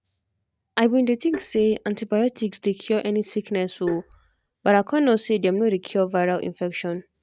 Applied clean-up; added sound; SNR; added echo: neural mask model RNNoise.